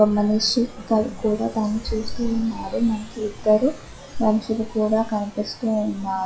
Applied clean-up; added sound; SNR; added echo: classical method log-MMSE.